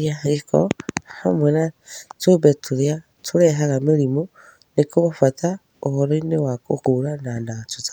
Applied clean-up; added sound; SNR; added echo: none; none; none; none.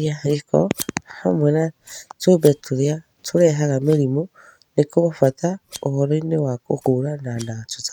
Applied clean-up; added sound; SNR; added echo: neural mask model RNNoise.